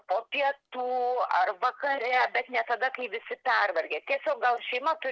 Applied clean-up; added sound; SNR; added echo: none; none; none; none.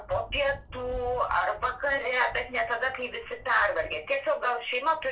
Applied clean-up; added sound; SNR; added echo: none; Thunder; 17 dB; reverberation time 0.2 s.